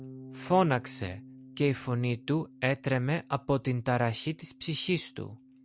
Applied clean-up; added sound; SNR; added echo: none; Bass guitar; 20 dB; none.